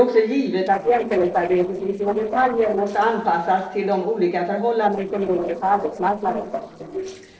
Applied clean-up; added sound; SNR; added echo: neural separator model SepFormer DNS4.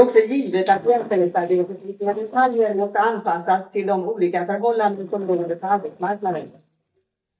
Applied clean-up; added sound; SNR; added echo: neural mask model DeepFilterNet 3.